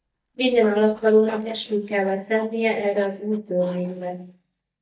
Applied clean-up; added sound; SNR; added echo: neural mask model DeepFilterNet 3.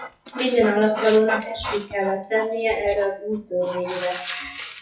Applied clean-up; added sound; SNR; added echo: classical method WPE with log-MMSE.